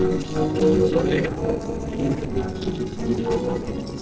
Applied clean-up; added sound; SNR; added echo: neural separator model SepFormer DNS4.